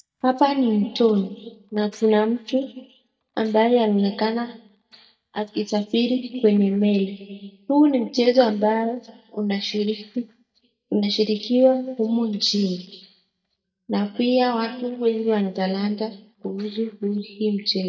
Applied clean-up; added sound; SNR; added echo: neural mask model DeepFilterNet 3.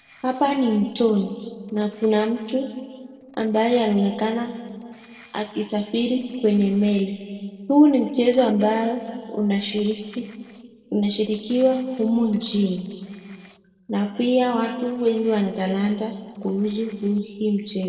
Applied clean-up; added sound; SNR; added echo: neural separator model SepFormer DNS4.